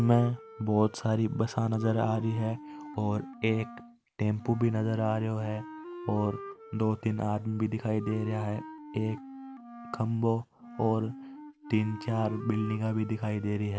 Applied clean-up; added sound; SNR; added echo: none; Wind instrument, woodwind instrument; 15 dB; none.